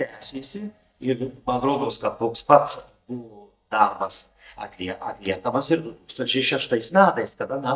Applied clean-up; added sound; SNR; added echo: neural mask model DeepFilterNet 3.